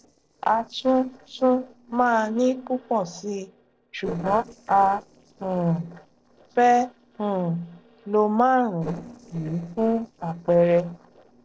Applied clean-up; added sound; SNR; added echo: neural separator model SepFormer DNS4.